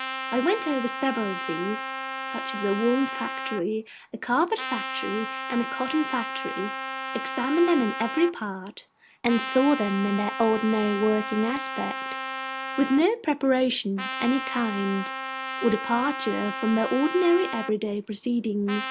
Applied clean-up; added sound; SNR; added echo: none; Trumpet; 7 dB; none.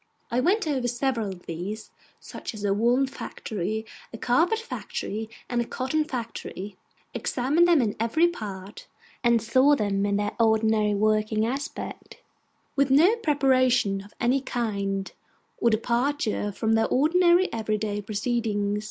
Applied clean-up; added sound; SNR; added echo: none; none; none; none.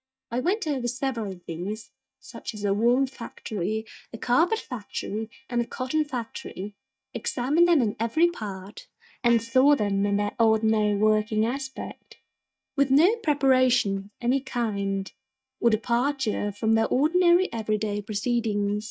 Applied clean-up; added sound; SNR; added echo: neural mask model DeepFilterNet 3.